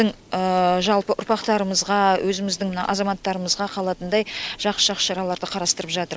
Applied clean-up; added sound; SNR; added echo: none; none; none; none.